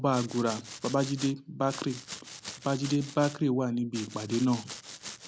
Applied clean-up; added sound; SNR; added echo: none; Domestic sounds, home sounds; 14 dB; none.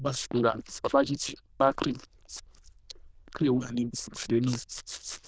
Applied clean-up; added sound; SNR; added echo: neural diffusion model UNIVERSE++.